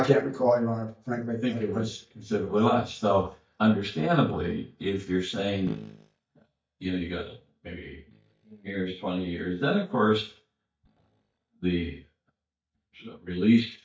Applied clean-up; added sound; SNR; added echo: neural mask model DeepFilterNet 3.